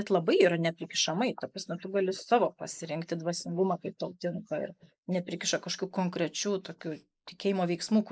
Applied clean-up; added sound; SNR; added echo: neural mask model Resemble Enhance denoiser.